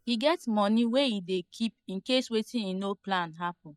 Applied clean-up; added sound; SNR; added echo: neural mask model DeepFilterNet 3.